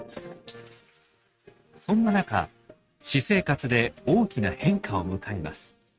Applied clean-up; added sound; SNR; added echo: neural mask model RNNoise.